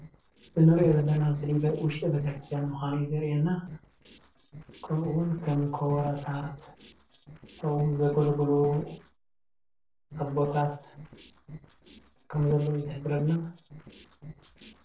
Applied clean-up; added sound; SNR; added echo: neural separator model SepFormer DNS4.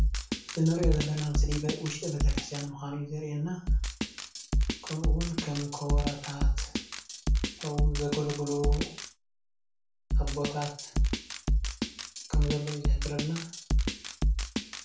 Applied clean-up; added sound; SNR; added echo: none; Drum kit; -5 dB; reverberation time 0.4 s.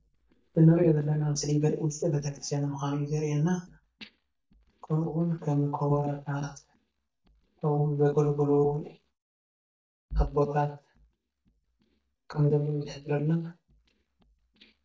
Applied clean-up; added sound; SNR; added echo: neural mask model DeepFilterNet 3.